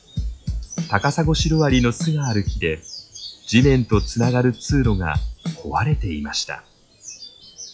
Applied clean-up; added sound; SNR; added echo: classical method log-MMSE.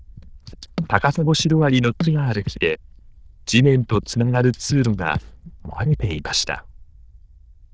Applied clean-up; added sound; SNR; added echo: neural diffusion model UNIVERSE++.